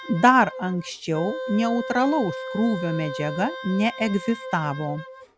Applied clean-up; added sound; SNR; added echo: none; Wind instrument, woodwind instrument; 10 dB; none.